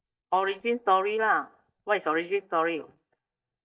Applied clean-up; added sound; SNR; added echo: neural mask model DeepFilterNet 3.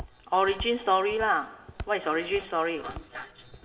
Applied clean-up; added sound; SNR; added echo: none; Walk, footsteps; 17 dB; reverberation time 2.6 s.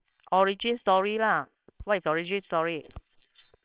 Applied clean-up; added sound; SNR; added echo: neural separator model SepFormer WHAMR!.